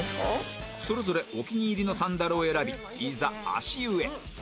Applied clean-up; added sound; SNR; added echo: none; none; none; none.